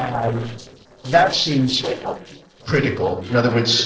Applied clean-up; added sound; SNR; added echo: neural separator model SepFormer DNS4.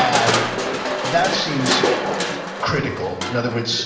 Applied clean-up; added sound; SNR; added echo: none; Crushing; -1 dB; reverberation time 0.8 s.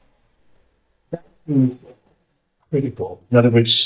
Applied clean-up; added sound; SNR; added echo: neural mask model DeepFilterNet 3.